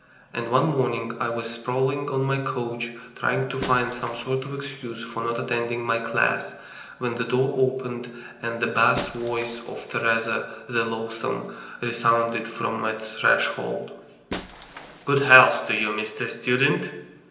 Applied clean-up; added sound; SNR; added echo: none; Shatter; 20 dB; reverberation time 0.8 s.